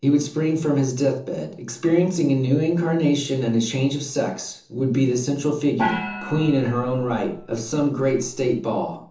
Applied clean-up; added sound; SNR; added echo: neural separator model SepFormer DNS4.